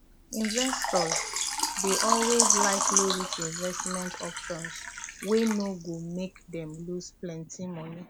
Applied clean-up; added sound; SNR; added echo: none; Water / Liquid; -1 dB; none.